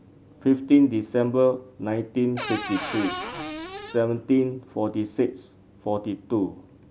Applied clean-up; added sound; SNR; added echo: none; Cupboard open or close / Door; 6 dB; none.